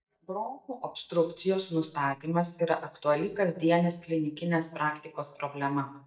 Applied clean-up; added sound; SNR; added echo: neural mask model DeepFilterNet 3.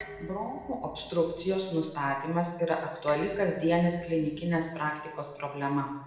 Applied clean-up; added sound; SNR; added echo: none; Dishes, pots, and pans; 19 dB; reverberation time 0.9 s.